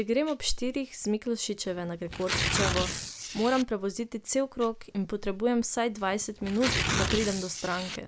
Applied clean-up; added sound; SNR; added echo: none; Tearing; 5 dB; none.